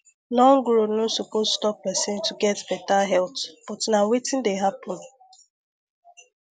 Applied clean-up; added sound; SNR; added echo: none; none; none; none.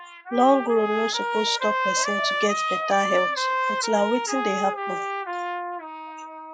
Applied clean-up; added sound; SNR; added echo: classical method log-MMSE.